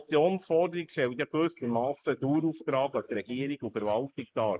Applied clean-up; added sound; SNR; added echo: neural mask model Resemble Enhance denoiser.